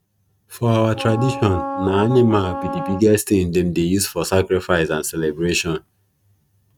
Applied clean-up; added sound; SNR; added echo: neural mask model RNNoise.